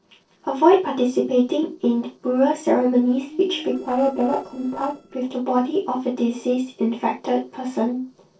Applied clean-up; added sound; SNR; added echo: neural separator model SepFormer DNS4.